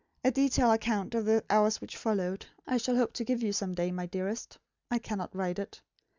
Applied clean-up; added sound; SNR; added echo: none; none; none; none.